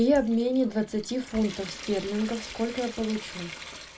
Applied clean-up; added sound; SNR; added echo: none; Trickle, dribble / Sink (filling or washing) / Water tap, faucet; 15 dB; reverberation time 0.2 s.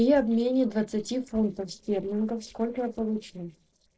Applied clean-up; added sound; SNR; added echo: neural separator model SepFormer DNS4.